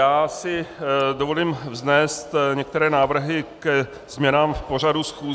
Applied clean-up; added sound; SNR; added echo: none; none; none; none.